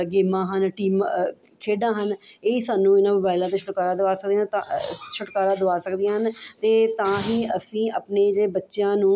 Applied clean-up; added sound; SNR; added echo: none; none; none; none.